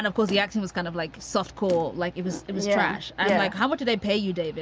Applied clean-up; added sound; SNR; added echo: none; Motor vehicle (road); 18 dB; none.